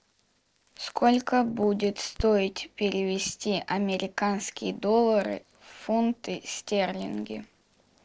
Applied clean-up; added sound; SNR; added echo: neural separator model SepFormer DNS4.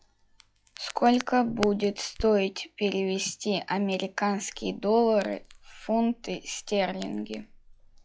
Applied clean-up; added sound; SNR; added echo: classical method log-MMSE.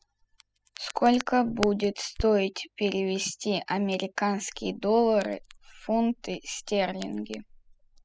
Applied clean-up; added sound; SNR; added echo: classical method spectral subtraction.